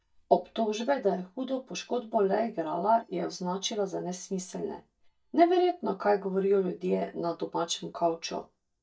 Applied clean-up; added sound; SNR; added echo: neural mask model DeepFilterNet 3.